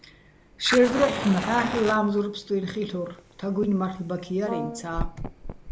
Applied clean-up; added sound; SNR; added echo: none; Fire + Brass instrument; 8 dB; none.